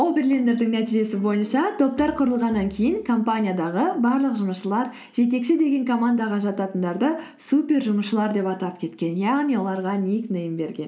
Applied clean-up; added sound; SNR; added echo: none; none; none; none.